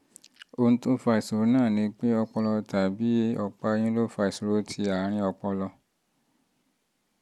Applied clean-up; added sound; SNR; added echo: none; none; none; none.